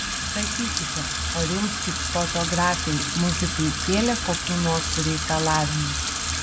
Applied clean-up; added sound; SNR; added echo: none; Sink (filling or washing) / Water tap, faucet; 0 dB; none.